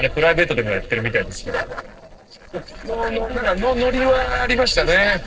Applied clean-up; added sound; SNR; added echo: neural separator model SepFormer DNS4.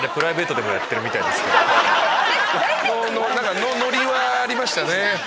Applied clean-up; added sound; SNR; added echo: none; none; none; none.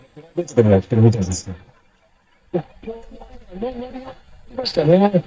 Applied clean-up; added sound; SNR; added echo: neural mask model DeepFilterNet 3.